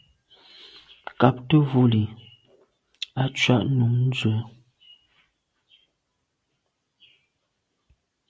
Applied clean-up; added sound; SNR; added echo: none; none; none; none.